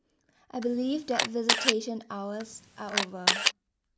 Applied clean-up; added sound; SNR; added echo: none; Camera; -4 dB; none.